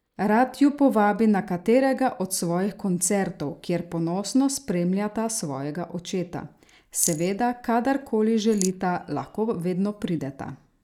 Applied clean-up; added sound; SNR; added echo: neural mask model DeepFilterNet 3.